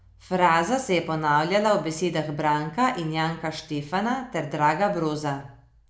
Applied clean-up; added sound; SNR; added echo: none; none; none; none.